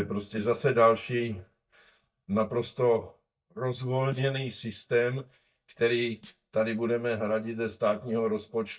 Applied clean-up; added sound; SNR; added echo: neural mask model DeepFilterNet 3.